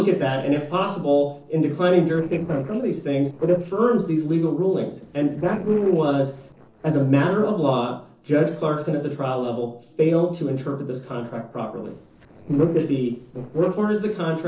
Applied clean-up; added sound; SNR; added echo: neural separator model SepFormer DNS4.